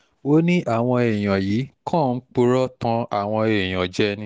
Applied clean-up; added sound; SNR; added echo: none; none; none; none.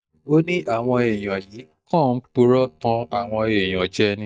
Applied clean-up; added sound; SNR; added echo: neural mask model DeepFilterNet 3.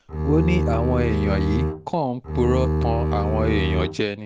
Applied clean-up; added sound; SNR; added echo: none; Bowed string instrument; -1 dB; none.